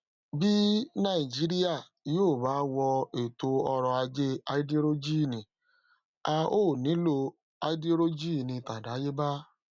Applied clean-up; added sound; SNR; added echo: none; none; none; none.